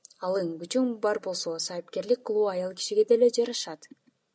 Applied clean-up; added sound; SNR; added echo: none; none; none; none.